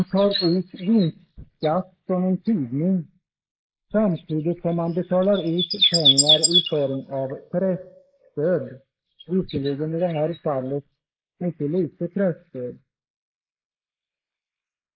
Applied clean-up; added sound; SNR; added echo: neural mask model Resemble Enhance denoiser.